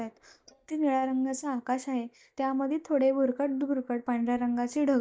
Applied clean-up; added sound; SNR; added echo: neural mask model DeepFilterNet 3.